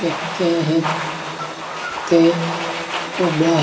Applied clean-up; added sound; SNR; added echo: none; Domestic sounds, home sounds; 6 dB; reverberation time 2.3 s.